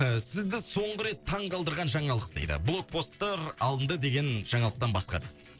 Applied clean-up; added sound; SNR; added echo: neural separator model SepFormer DNS4.